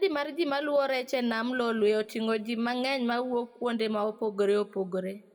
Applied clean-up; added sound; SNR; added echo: none; none; none; reverberation time 1.8 s.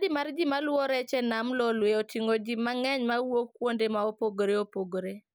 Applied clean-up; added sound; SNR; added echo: none; none; none; none.